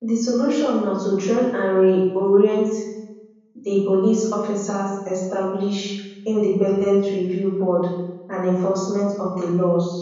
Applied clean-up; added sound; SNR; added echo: none; none; none; reverberation time 1.1 s.